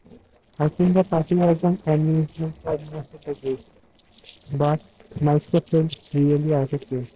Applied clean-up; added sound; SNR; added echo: neural separator model SepFormer DNS4.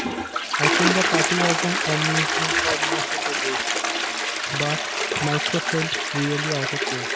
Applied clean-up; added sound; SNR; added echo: none; Toilet flush; -5 dB; none.